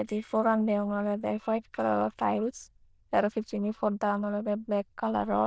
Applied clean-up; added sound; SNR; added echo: neural diffusion model UNIVERSE++.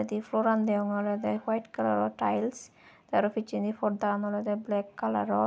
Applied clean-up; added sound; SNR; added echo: none; none; none; none.